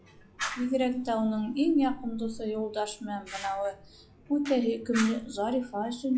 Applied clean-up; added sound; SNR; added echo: classical method log-MMSE.